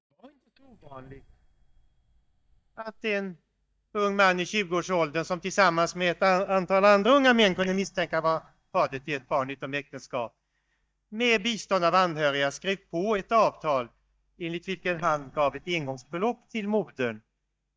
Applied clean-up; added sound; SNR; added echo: neural mask model DeepFilterNet 3.